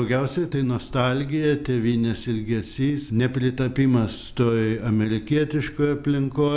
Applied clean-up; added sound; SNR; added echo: none; none; none; none.